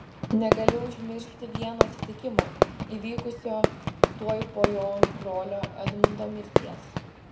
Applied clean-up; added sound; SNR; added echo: none; Fireworks; -5 dB; reverberation time 0.5 s.